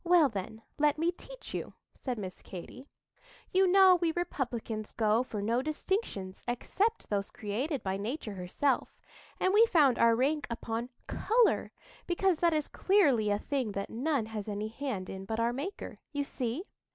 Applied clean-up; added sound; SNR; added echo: none; none; none; none.